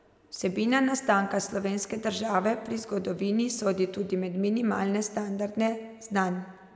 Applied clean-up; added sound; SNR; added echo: none; none; none; none.